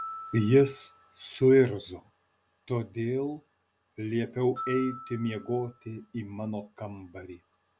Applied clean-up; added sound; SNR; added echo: none; Glockenspiel; 17 dB; none.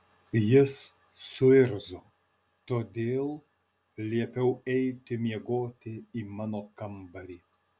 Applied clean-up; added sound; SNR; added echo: none; none; none; none.